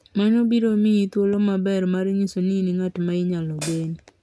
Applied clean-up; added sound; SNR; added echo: none; Hi-hat; 11 dB; none.